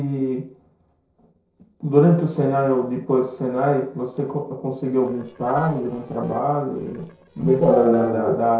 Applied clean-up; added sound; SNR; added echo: neural separator model SepFormer DNS4.